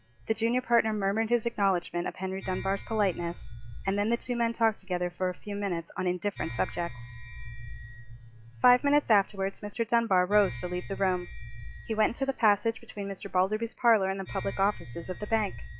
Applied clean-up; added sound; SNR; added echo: classical method log-MMSE.